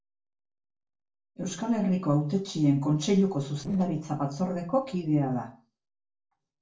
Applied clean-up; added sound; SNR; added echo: neural separator model SepFormer DNS4.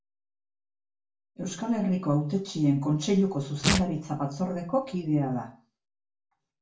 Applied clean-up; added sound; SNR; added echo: none; Tearing; 5 dB; reverberation time 0.3 s.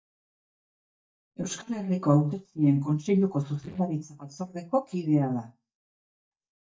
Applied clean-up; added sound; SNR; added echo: neural mask model DeepFilterNet 3.